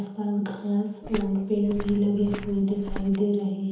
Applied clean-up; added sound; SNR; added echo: none; Walk, footsteps; 10 dB; reverberation time 1.3 s.